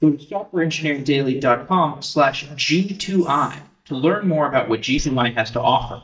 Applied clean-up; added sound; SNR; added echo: neural mask model DeepFilterNet 3.